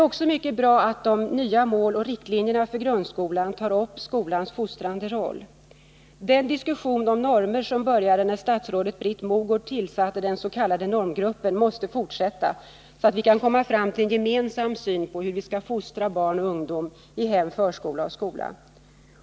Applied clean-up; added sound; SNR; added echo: none; none; none; none.